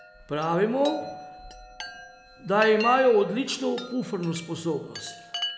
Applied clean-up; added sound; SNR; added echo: none; Chime; 13 dB; none.